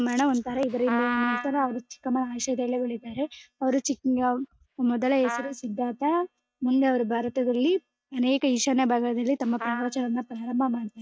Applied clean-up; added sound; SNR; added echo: neural mask model DeepFilterNet 3.